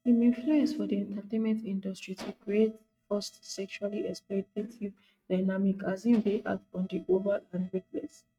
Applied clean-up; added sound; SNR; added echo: neural mask model RNNoise.